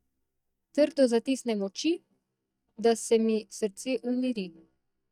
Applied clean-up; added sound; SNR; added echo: neural mask model DeepFilterNet 3.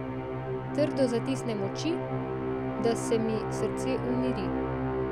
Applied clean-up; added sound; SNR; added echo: none; Musical instrument; -1 dB; none.